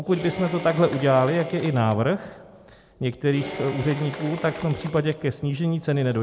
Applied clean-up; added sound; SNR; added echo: none; Applause / Cheering; 14 dB; none.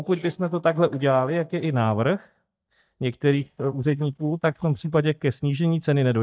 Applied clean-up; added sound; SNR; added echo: neural mask model DeepFilterNet 3.